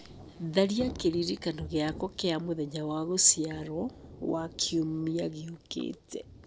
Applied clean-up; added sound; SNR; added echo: none; Thunder / Rain; 17 dB; none.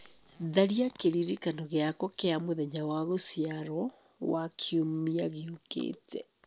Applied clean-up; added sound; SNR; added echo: none; none; none; none.